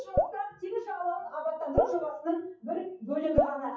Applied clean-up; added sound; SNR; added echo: classical method WPE with log-MMSE.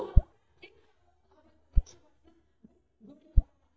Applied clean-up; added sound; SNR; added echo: neural mask model DeepFilterNet 3.